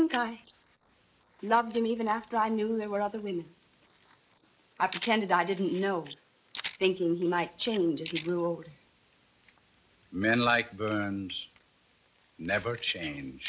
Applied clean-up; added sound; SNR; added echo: neural mask model Resemble Enhance denoiser.